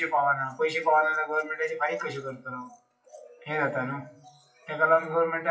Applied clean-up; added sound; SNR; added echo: classical method WPE with log-MMSE.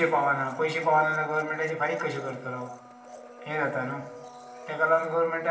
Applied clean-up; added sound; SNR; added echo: none; Domestic sounds, home sounds; 16 dB; reverberation time 0.9 s.